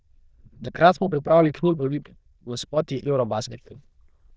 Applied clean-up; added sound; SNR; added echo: neural diffusion model UNIVERSE++.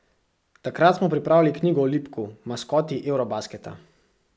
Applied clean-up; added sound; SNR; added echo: none; none; none; none.